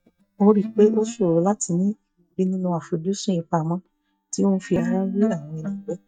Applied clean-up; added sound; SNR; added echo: neural mask model DeepFilterNet 3.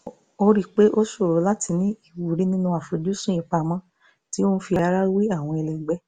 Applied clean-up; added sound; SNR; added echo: none; none; none; none.